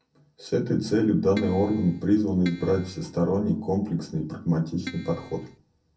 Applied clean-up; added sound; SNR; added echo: none; Keyboard (musical); 15 dB; reverberation time 0.3 s.